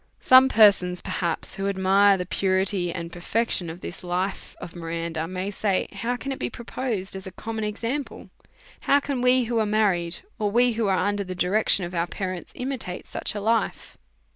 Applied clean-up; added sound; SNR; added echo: none; none; none; none.